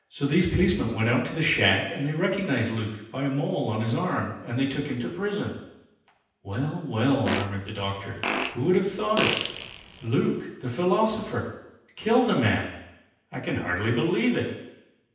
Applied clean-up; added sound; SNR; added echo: none; Fart; 5 dB; reverberation time 0.9 s.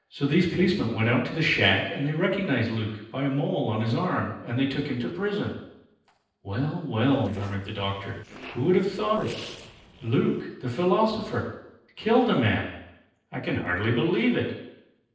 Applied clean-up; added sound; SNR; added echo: neural separator model SepFormer DNS4.